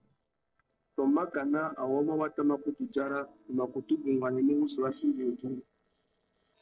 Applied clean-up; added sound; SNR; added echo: neural separator model SepFormer DNS4.